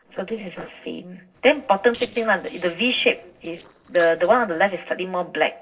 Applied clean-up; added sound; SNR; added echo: neural separator model SepFormer DNS4.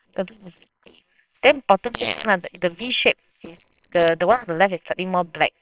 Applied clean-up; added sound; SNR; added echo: neural separator model SepFormer WHAMR!.